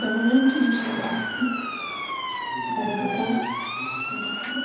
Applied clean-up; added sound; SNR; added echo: none; Motor vehicle (road) / Siren; 3 dB; reverberation time 0.9 s.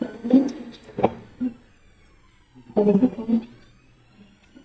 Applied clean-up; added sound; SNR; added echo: neural mask model DeepFilterNet 3.